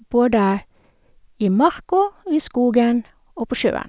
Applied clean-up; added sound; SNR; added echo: none; none; none; none.